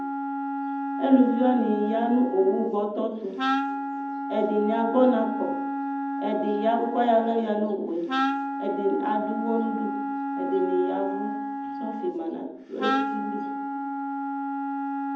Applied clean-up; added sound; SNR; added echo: none; Wind instrument, woodwind instrument; 3 dB; reverberation time 0.8 s.